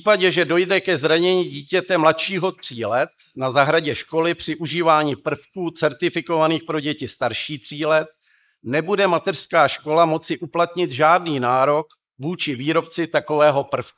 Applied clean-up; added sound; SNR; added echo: neural mask model Resemble Enhance denoiser.